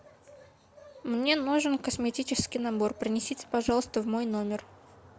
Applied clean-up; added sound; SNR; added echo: none; Whoosh, swoosh, swish; 16 dB; none.